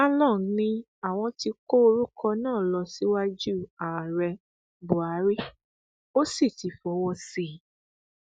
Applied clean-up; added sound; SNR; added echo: none; none; none; none.